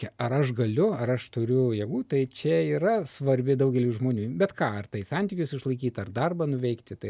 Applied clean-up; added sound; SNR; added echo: none; none; none; none.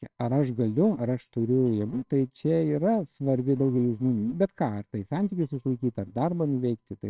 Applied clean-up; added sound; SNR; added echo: neural separator model SepFormer WHAMR!.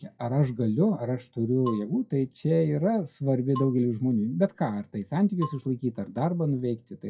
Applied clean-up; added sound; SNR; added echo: classical method WPE with log-MMSE.